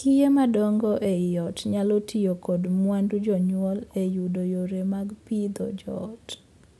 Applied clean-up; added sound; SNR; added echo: none; none; none; none.